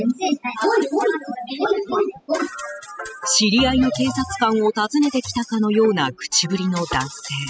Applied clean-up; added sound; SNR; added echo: classical method spectral subtraction.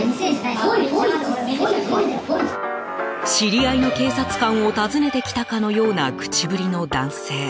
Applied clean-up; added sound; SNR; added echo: none; none; none; none.